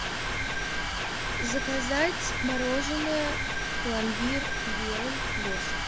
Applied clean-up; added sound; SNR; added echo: none; Mechanisms; -3 dB; none.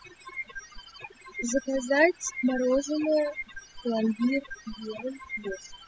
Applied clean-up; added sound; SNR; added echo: classical method spectral subtraction.